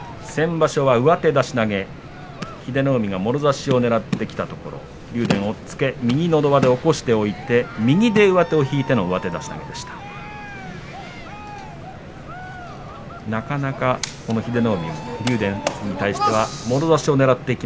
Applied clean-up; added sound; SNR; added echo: none; Cheering; 20 dB; none.